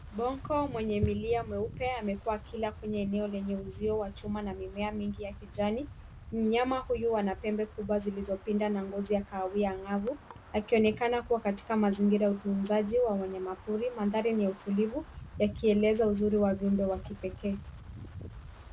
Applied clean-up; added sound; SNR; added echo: none; Wind; 16 dB; none.